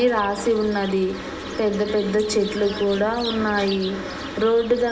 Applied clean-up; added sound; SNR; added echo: none; Chirp, tweet; 17 dB; reverberation time 1.3 s.